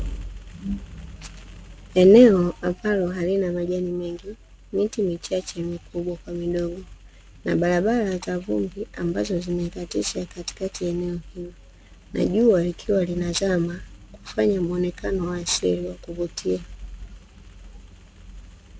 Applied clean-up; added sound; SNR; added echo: none; none; none; none.